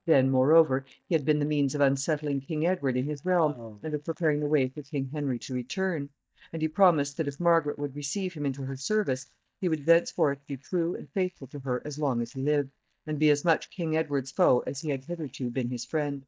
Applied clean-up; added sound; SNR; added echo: neural mask model DeepFilterNet 3.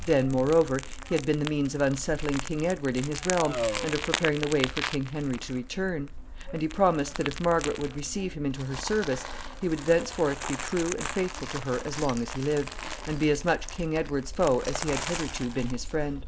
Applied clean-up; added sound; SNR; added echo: none; Crumpling, crinkling + Race car, auto racing; 7 dB; none.